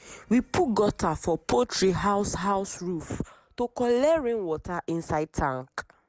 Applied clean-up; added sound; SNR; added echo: none; none; none; none.